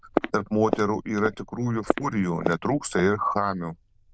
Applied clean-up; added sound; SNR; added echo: neural diffusion model UNIVERSE++.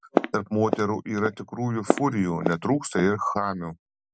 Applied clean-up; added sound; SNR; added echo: none; Walk, footsteps; 4 dB; none.